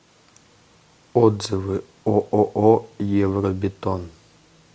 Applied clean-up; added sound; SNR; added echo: none; none; none; none.